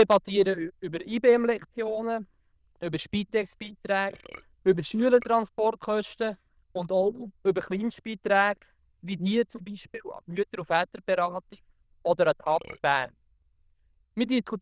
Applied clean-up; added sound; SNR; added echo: neural diffusion model UNIVERSE++.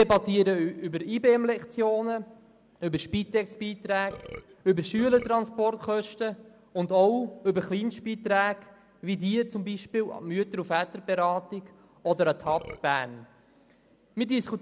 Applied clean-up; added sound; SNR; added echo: none; Burping, eructation; 15 dB; none.